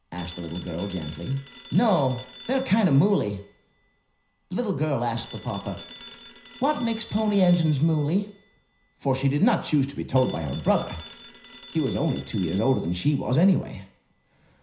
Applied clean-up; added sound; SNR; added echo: none; Telephone; 16 dB; reverberation time 0.5 s.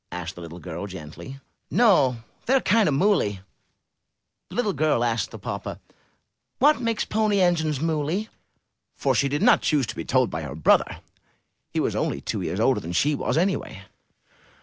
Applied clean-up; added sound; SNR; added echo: none; none; none; none.